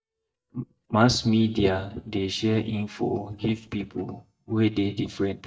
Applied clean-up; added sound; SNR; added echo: neural mask model DeepFilterNet 3.